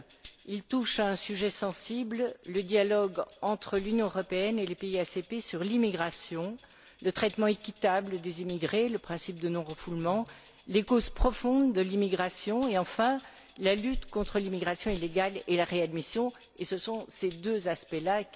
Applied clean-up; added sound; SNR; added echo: none; Tambourine; 12 dB; none.